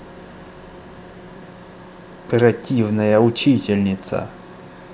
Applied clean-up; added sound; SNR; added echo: none; none; none; none.